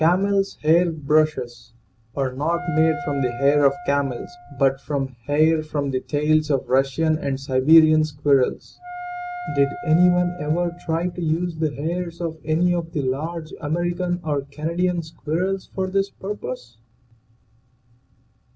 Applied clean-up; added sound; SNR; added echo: none; Wind instrument, woodwind instrument; 13 dB; none.